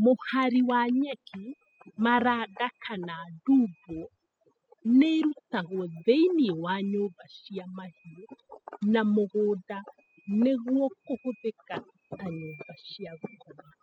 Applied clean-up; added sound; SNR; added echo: classical method spectral subtraction.